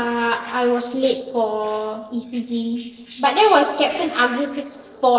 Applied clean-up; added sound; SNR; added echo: neural separator model SepFormer DNS4.